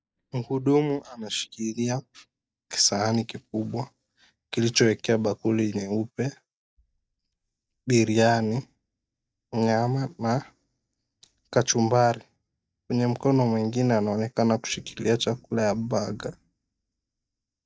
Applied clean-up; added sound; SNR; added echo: neural mask model DeepFilterNet 3.